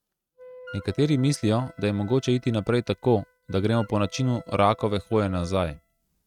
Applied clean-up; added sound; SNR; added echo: neural mask model RNNoise.